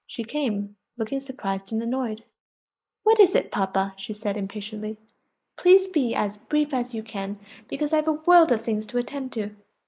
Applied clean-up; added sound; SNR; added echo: neural mask model Resemble Enhance denoiser.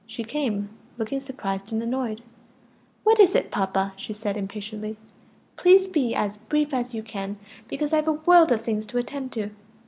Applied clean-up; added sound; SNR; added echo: none; none; none; none.